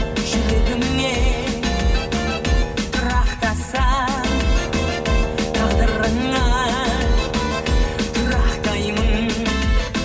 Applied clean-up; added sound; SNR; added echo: none; Brass instrument; 9 dB; reverberation time 2.0 s.